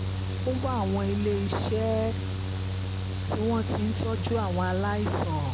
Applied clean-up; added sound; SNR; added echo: none; Mechanical fan; 0 dB; none.